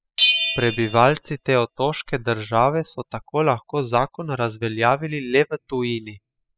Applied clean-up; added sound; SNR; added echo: classical method spectral subtraction.